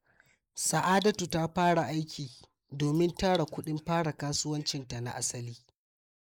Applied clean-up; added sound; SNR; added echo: neural mask model Resemble Enhance denoiser.